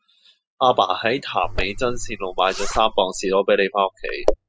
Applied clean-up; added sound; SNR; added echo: classical method spectral subtraction.